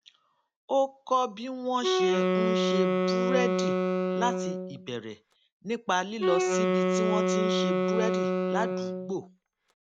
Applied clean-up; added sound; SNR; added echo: none; Wind instrument, woodwind instrument; -5 dB; none.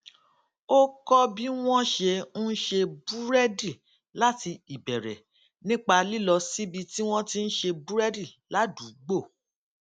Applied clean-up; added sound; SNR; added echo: none; none; none; none.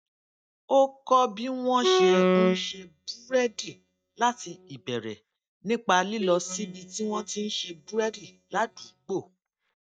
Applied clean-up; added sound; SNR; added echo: neural mask model DeepFilterNet 3.